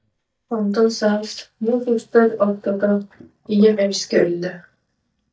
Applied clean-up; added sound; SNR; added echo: neural mask model DeepFilterNet 3.